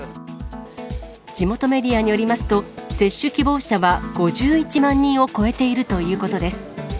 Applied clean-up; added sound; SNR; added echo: none; none; none; none.